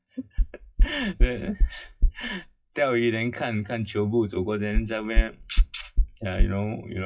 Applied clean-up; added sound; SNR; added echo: classical method WPE with log-MMSE.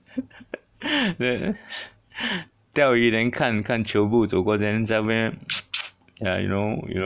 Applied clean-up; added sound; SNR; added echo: none; none; none; none.